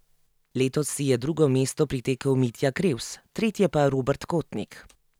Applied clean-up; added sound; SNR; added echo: none; none; none; none.